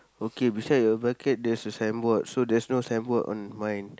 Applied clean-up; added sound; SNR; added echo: none; none; none; none.